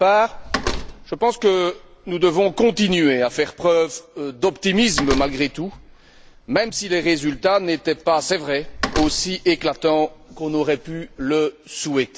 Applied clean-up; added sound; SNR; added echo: none; Slam; 10 dB; none.